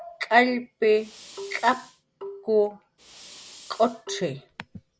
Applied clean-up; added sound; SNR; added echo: none; Fire + Marimba, xylophone; 17 dB; none.